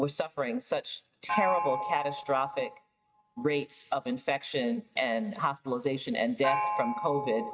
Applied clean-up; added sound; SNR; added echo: neural mask model RNNoise.